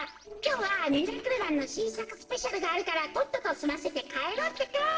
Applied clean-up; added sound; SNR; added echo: neural separator model SepFormer DNS4.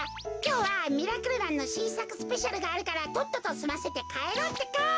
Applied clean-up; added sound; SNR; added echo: none; none; none; none.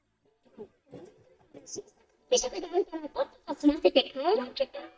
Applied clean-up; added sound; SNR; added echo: neural mask model DeepFilterNet 3.